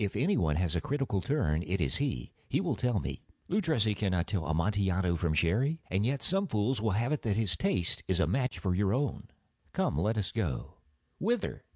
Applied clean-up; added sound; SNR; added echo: none; none; none; none.